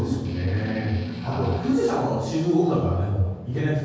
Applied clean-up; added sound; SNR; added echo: none; Strum; 12 dB; reverberation time 1.3 s.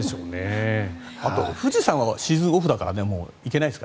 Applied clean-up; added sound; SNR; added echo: none; none; none; none.